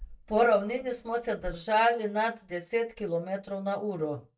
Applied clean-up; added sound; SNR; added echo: neural mask model DeepFilterNet 3.